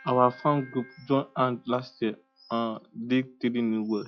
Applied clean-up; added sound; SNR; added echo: classical method log-MMSE.